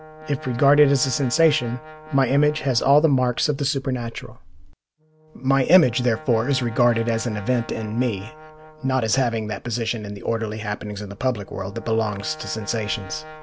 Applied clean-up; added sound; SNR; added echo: none; Brass instrument; 19 dB; none.